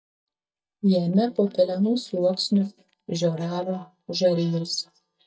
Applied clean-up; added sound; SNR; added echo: neural mask model DeepFilterNet 3.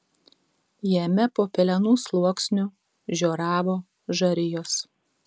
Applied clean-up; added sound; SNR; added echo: none; none; none; none.